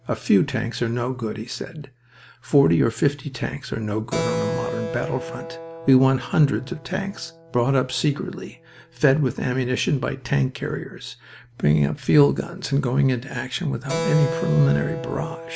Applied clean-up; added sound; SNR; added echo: none; Keyboard (musical); 11 dB; none.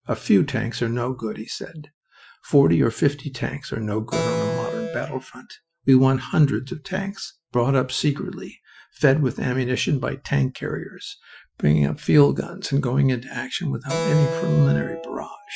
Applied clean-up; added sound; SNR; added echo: classical method Wiener filter.